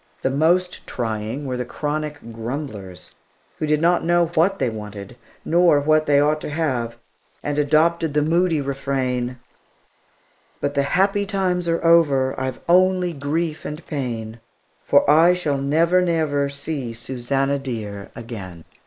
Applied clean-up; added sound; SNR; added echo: neural mask model Resemble Enhance denoiser.